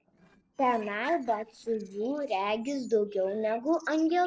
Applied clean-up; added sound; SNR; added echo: neural separator model SepFormer DNS4.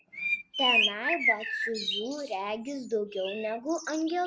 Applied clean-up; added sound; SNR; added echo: none; Bird; -1 dB; none.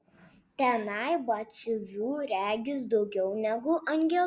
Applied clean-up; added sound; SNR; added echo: none; none; none; none.